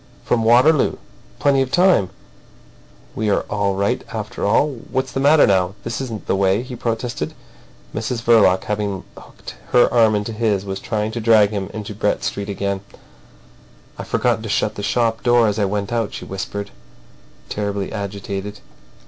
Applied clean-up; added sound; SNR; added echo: none; none; none; none.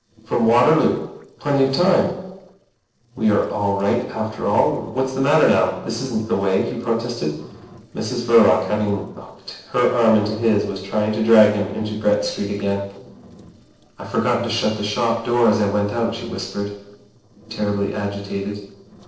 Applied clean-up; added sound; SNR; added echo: neural separator model SepFormer DNS4.